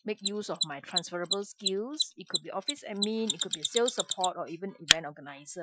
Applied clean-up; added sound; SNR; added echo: classical method Wiener filter.